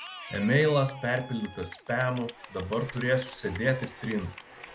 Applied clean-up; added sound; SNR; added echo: none; Cheering / Clapping; 15 dB; none.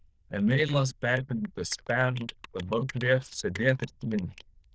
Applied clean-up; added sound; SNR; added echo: neural diffusion model UNIVERSE++.